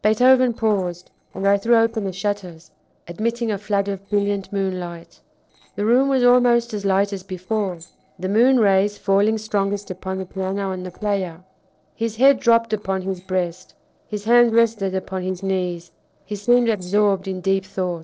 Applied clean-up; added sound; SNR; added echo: neural separator model SepFormer DNS4.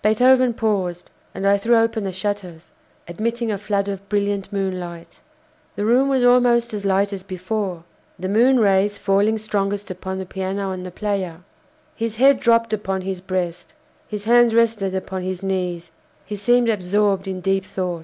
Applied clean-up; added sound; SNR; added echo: none; none; none; none.